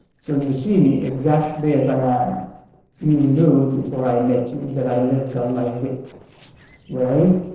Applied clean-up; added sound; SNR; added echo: neural separator model SepFormer DNS4.